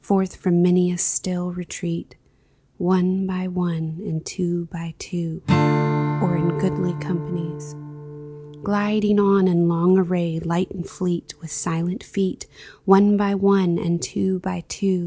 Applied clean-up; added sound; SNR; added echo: none; Strum; 8 dB; none.